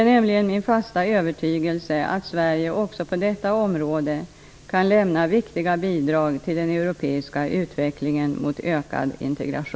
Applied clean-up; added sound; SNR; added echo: none; none; none; none.